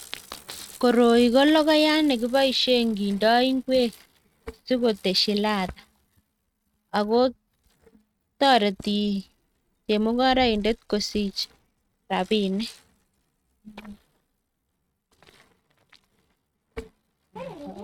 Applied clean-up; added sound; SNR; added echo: neural mask model RNNoise.